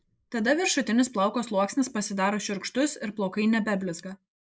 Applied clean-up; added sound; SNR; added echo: neural mask model Resemble Enhance denoiser.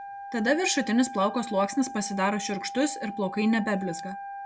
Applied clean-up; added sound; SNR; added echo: none; Wind instrument, woodwind instrument; 11 dB; none.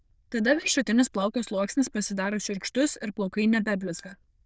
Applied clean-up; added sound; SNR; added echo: neural diffusion model UNIVERSE++.